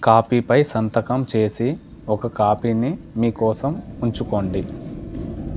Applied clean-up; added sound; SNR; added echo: none; Fire; 14 dB; none.